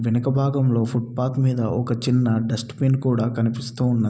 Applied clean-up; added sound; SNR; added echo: none; none; none; none.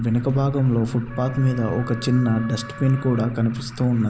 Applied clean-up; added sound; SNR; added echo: none; Alarm + Wind instrument, woodwind instrument; 18 dB; none.